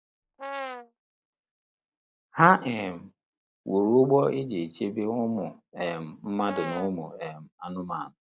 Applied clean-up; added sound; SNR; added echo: none; Brass instrument; 10 dB; none.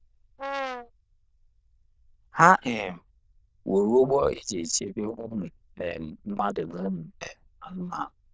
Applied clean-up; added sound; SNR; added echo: neural diffusion model UNIVERSE++.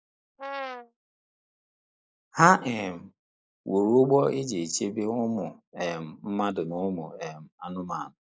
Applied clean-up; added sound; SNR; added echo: neural mask model Resemble Enhance denoiser.